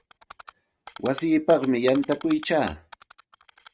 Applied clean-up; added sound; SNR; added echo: neural mask model RNNoise.